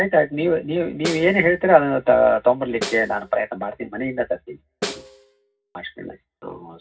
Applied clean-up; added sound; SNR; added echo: none; Snare drum; 14 dB; reverberation time 0.4 s.